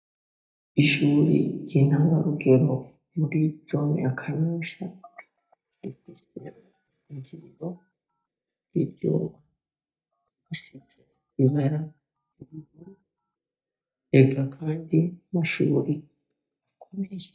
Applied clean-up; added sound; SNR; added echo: neural mask model DeepFilterNet 3.